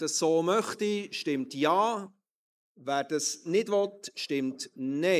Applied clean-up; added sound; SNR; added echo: neural mask model Resemble Enhance denoiser.